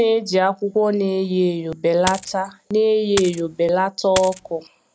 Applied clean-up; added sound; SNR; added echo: none; Coin (dropping); 10 dB; none.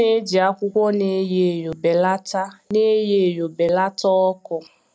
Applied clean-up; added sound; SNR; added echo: none; none; none; none.